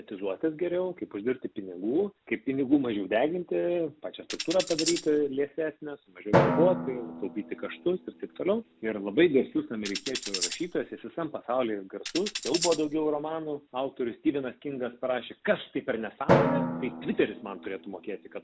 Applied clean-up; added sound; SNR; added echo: none; Tambourine + Drum; 5 dB; none.